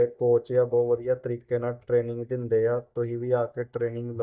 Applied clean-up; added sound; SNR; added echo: neural mask model DeepFilterNet 3.